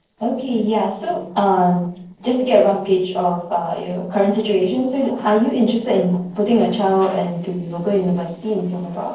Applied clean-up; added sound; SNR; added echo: neural separator model SepFormer DNS4.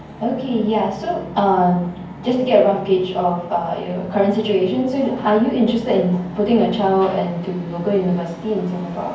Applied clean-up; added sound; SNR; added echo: none; Musical instrument; 17 dB; reverberation time 0.9 s.